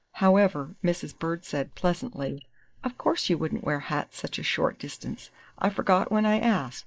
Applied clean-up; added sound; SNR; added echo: neural mask model Resemble Enhance denoiser.